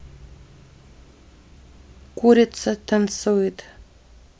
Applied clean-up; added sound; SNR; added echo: none; none; none; none.